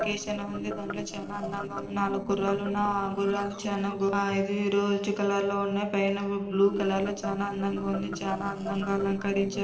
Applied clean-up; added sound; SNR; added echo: neural separator model SepFormer DNS4.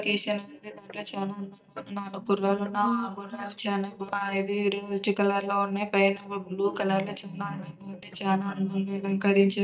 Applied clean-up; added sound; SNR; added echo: neural mask model DeepFilterNet 3.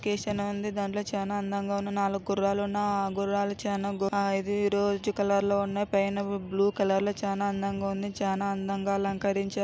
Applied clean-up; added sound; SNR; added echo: none; none; none; none.